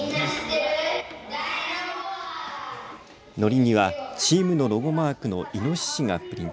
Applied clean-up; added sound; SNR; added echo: none; none; none; none.